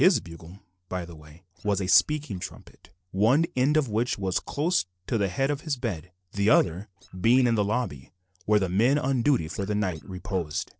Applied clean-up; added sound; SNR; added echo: neural separator model SepFormer DNS4.